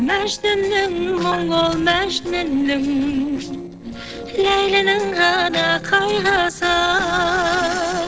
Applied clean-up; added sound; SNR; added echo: neural separator model SepFormer DNS4.